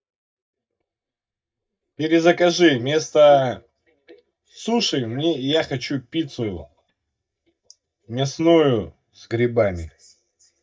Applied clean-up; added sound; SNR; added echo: neural mask model DeepFilterNet 3.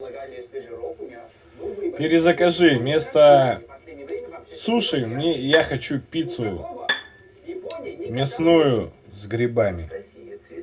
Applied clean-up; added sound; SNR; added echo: none; Bowed string instrument; 9 dB; reverberation time 0.2 s.